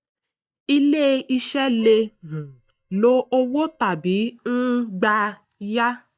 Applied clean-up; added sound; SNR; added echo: neural mask model DeepFilterNet 3.